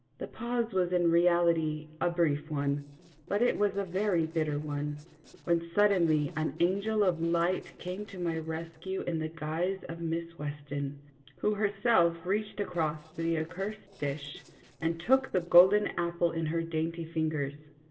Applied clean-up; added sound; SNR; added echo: neural separator model SepFormer DNS4.